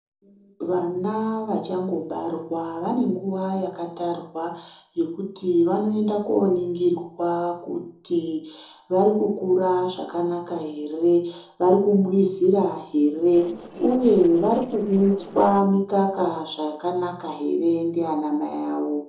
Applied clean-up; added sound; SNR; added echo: neural separator model SepFormer DNS4.